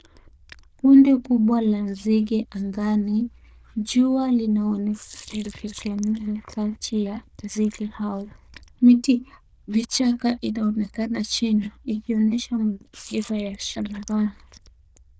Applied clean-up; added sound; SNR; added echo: neural diffusion model UNIVERSE++.